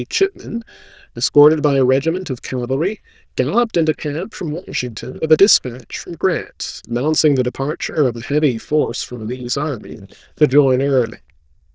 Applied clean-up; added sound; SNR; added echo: neural diffusion model UNIVERSE++.